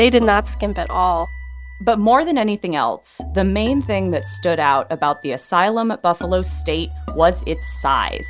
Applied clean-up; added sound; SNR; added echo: none; none; none; none.